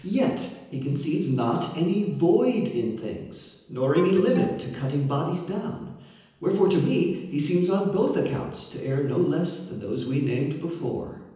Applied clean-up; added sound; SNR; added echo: none; Alarm; 15 dB; reverberation time 0.9 s.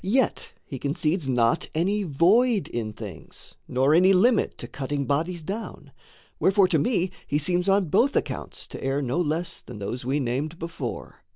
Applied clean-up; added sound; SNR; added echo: none; none; none; none.